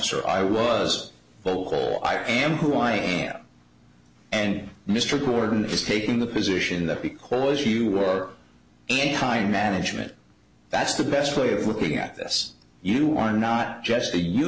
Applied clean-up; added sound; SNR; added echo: none; none; none; none.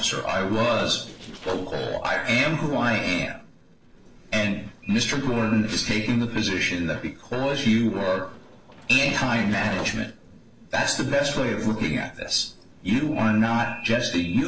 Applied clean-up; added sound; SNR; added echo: neural separator model SepFormer DNS4.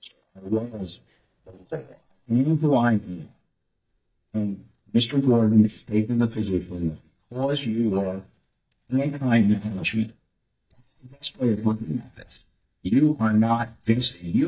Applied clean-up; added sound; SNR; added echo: neural mask model DeepFilterNet 3.